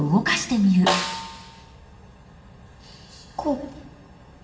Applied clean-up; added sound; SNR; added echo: none; Snare drum; 5 dB; reverberation time 0.9 s.